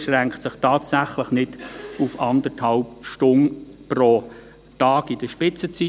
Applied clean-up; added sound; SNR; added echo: none; none; none; none.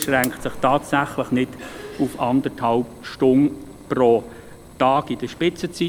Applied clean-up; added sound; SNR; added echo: none; Fire; 17 dB; none.